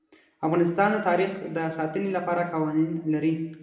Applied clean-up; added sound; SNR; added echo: none; none; none; reverberation time 0.9 s.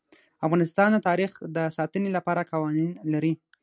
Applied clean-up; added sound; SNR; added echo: none; none; none; none.